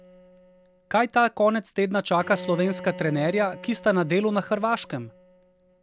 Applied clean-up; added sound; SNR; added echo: none; Bowed string instrument; 18 dB; none.